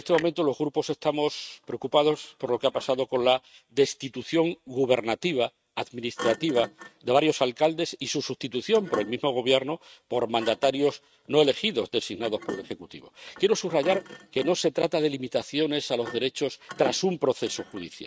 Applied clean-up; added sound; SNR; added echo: neural mask model RNNoise.